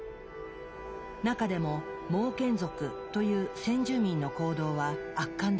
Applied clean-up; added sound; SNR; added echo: none; none; none; none.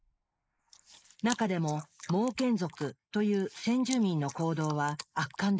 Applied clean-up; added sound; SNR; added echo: neural mask model Resemble Enhance denoiser.